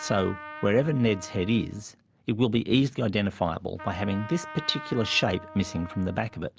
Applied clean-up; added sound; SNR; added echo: none; Trumpet; 16 dB; none.